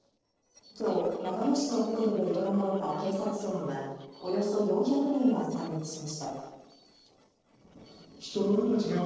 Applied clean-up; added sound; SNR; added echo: neural separator model SepFormer DNS4.